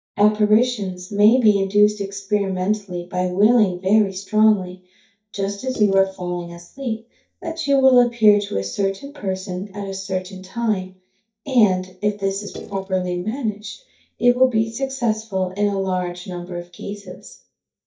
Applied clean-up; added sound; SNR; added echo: neural mask model DeepFilterNet 3.